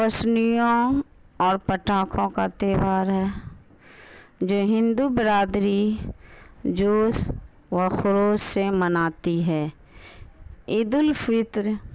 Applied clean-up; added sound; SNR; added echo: none; none; none; none.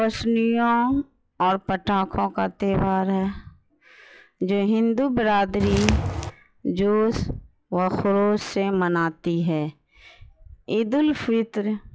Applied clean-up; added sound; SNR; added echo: classical method log-MMSE.